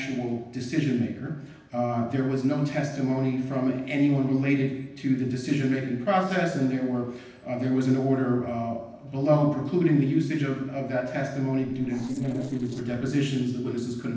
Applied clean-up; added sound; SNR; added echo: neural separator model SepFormer DNS4.